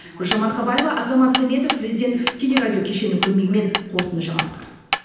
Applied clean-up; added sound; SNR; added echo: none; Hammer; 5 dB; reverberation time 0.9 s.